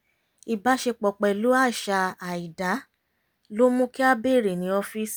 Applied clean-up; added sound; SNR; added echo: none; none; none; none.